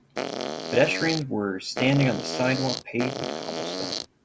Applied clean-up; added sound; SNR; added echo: none; Fart; 4 dB; none.